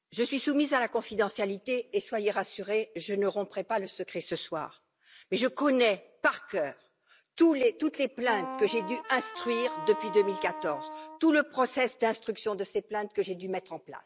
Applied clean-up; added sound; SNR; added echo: none; Wind instrument, woodwind instrument; 8 dB; none.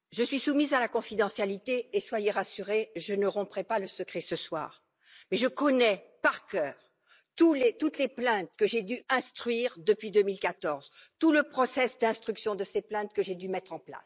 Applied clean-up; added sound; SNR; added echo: neural mask model Resemble Enhance denoiser.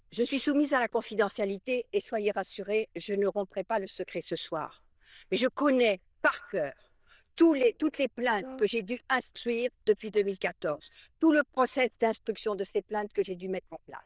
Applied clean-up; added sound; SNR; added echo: neural diffusion model UNIVERSE++.